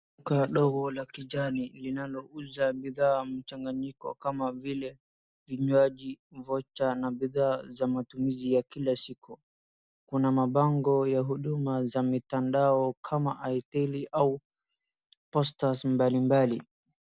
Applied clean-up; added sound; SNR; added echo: none; none; none; none.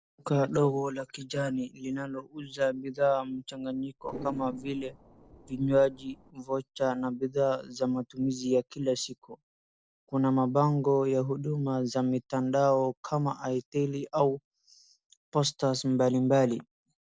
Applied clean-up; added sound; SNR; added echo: neural separator model SepFormer DNS4.